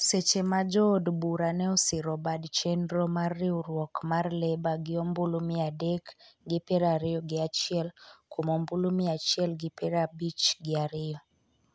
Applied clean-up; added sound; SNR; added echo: none; none; none; none.